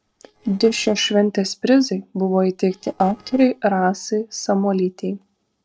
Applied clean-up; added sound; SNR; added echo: neural separator model SepFormer DNS4.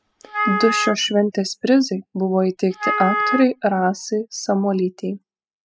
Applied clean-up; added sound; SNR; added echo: classical method spectral subtraction.